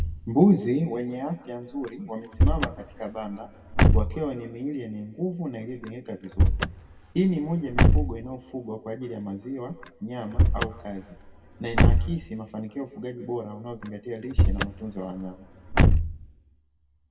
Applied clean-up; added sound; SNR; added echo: none; Slam / Car; -4 dB; reverberation time 1.3 s.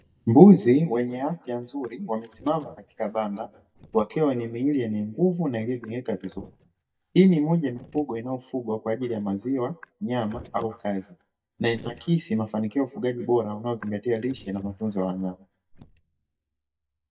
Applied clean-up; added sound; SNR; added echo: neural mask model DeepFilterNet 3.